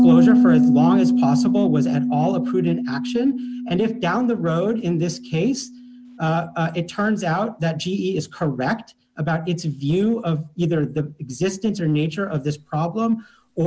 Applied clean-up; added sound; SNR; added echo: none; Piano; 1 dB; none.